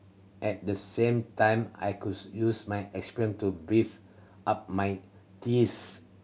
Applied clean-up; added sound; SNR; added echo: none; none; none; none.